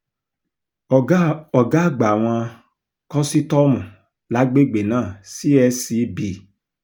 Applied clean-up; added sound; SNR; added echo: none; none; none; none.